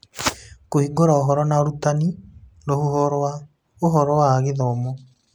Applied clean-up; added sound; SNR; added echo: none; none; none; none.